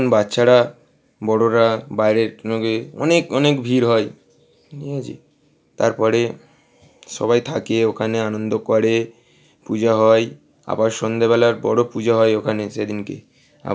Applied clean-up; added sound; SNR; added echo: none; none; none; none.